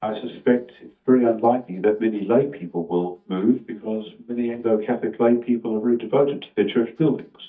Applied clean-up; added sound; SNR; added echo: neural mask model DeepFilterNet 3.